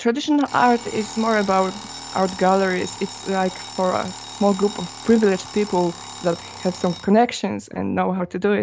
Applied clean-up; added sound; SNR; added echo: none; Alarm; 16 dB; none.